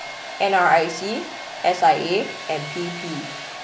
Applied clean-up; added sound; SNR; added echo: none; Domestic sounds, home sounds; 11 dB; none.